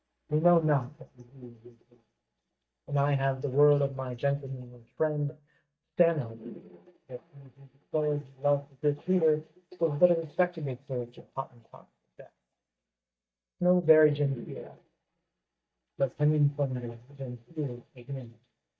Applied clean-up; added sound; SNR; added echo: neural mask model DeepFilterNet 3.